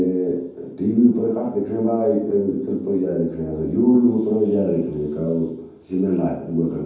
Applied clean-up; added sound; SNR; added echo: none; none; none; reverberation time 0.9 s.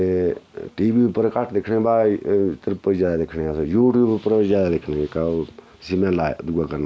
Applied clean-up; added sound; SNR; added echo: none; none; none; none.